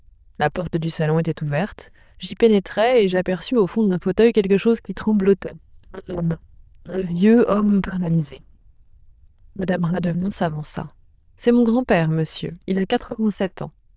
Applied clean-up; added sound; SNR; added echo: neural diffusion model UNIVERSE++.